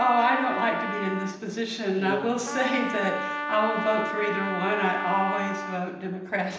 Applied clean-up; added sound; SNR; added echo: none; Trumpet; 6 dB; reverberation time 0.9 s.